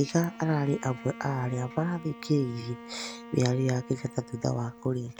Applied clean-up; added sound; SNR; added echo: none; Bowed string instrument; 16 dB; none.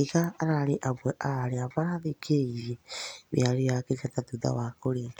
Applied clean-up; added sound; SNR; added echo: none; none; none; none.